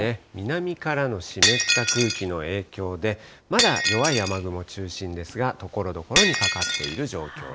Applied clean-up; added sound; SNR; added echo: none; Shatter; 0 dB; none.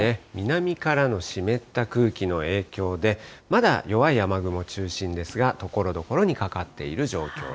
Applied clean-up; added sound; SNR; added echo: none; none; none; none.